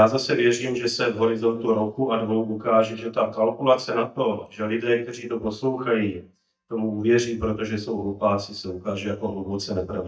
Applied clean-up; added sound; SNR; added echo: neural mask model DeepFilterNet 3.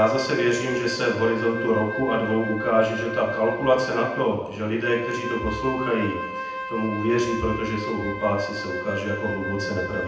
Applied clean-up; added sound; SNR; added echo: none; Wind instrument, woodwind instrument; 7 dB; reverberation time 0.9 s.